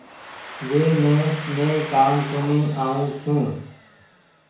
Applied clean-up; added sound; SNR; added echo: none; Domestic sounds, home sounds; 15 dB; reverberation time 0.6 s.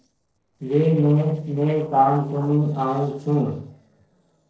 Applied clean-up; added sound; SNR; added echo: neural separator model SepFormer DNS4.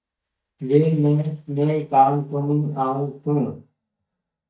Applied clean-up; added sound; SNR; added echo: neural mask model DeepFilterNet 3.